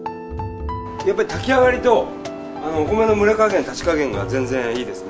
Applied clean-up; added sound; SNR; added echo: none; none; none; none.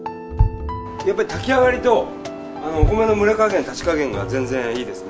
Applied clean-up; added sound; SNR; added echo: none; Bass drum; 6 dB; none.